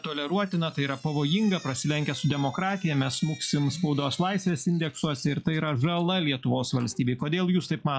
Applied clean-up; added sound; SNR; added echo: classical method log-MMSE.